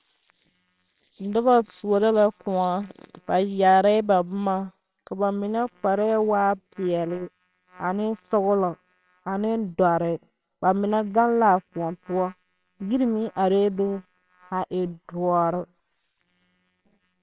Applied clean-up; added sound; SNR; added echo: neural separator model SepFormer WHAMR!.